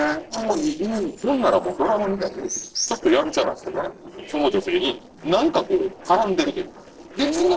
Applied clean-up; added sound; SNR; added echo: neural separator model SepFormer DNS4.